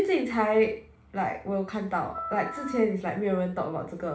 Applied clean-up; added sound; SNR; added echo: none; Wind instrument, woodwind instrument; 13 dB; reverberation time 0.4 s.